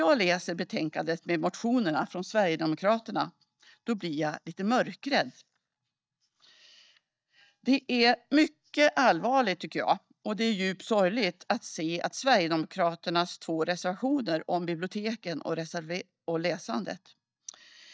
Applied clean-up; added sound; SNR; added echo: neural mask model DeepFilterNet 3.